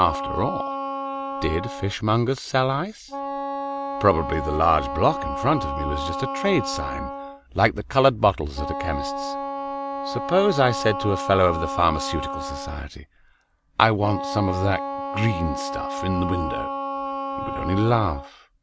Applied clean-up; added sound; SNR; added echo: none; Wind instrument, woodwind instrument; 6 dB; none.